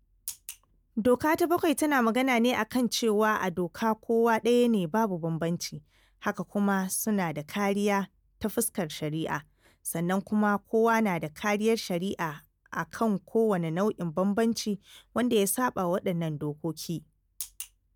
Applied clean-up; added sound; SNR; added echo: none; none; none; none.